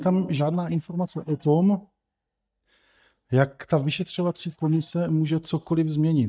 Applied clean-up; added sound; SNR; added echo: neural mask model DeepFilterNet 3.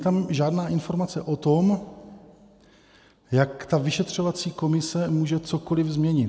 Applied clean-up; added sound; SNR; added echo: none; none; none; none.